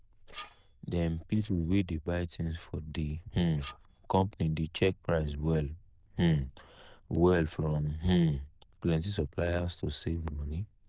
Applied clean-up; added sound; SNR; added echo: neural diffusion model UNIVERSE++.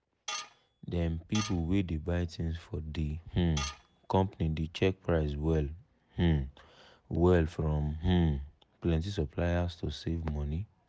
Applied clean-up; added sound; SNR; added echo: none; Tools; 12 dB; none.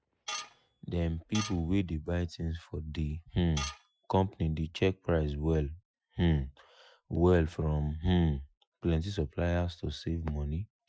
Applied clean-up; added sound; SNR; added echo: classical method Wiener filter.